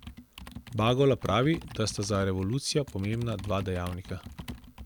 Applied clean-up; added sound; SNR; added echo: none; Computer keyboard; 15 dB; none.